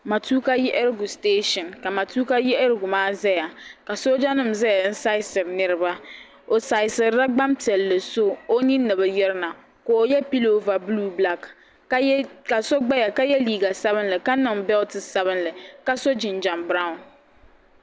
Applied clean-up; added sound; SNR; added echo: none; none; none; none.